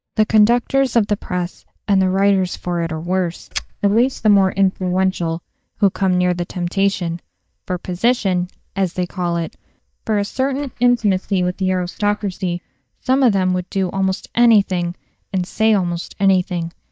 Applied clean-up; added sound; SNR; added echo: neural mask model DeepFilterNet 3.